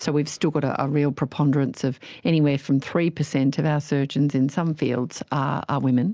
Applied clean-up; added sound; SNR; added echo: none; none; none; none.